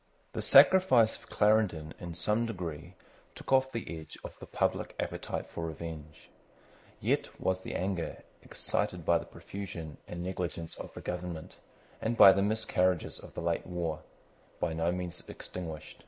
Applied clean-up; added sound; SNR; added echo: neural mask model Resemble Enhance denoiser.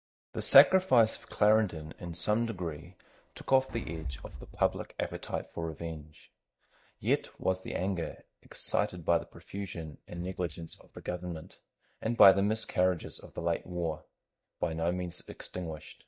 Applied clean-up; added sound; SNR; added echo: neural mask model DeepFilterNet 3.